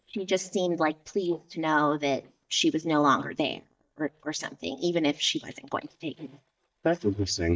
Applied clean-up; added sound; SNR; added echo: neural mask model DeepFilterNet 3.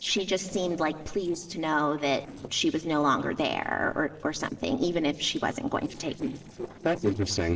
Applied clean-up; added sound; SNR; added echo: neural separator model SepFormer DNS4.